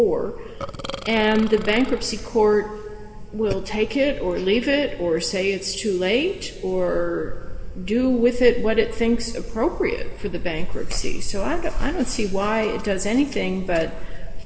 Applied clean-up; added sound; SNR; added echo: none; Burping, eructation; 15 dB; reverberation time 2.1 s.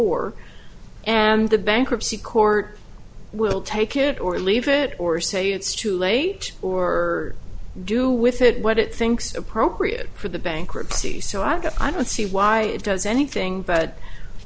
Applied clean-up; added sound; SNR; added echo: none; none; none; none.